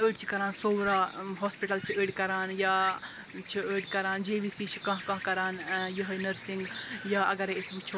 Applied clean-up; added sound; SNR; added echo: none; Insect; 13 dB; none.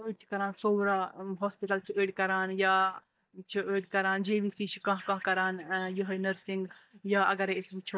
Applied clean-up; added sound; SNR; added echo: neural mask model DeepFilterNet 3.